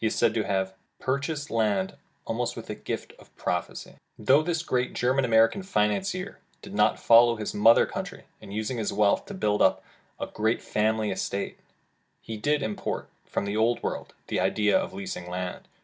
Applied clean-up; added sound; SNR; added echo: none; none; none; none.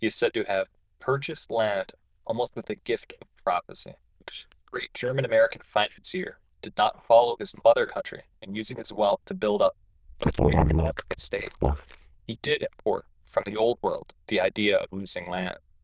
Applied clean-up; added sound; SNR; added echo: neural diffusion model UNIVERSE++.